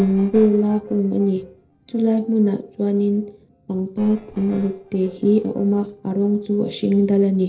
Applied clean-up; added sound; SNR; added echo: neural separator model SepFormer DNS4.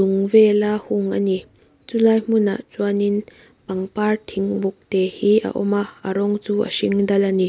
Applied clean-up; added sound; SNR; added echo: none; none; none; none.